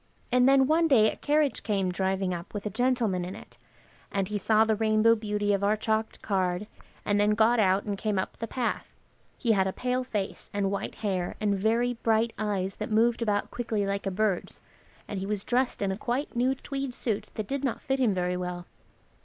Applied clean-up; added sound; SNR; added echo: neural mask model Resemble Enhance denoiser.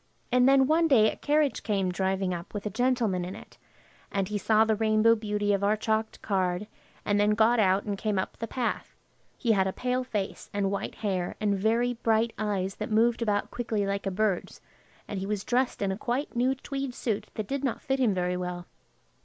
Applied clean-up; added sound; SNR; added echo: none; none; none; none.